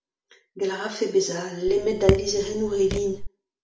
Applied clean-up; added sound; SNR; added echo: none; Raindrop / Drip; 4 dB; none.